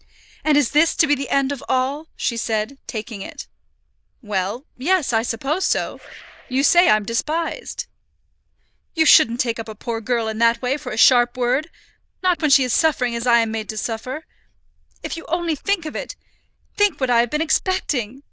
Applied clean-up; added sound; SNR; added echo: neural diffusion model UNIVERSE++.